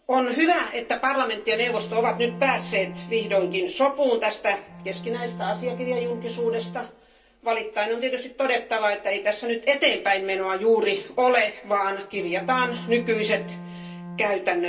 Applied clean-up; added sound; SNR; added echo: none; Bowed string instrument; 13 dB; reverberation time 0.3 s.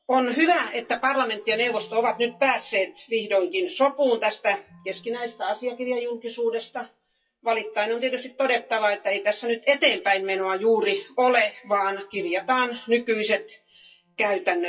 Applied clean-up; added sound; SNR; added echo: classical method WPE with log-MMSE.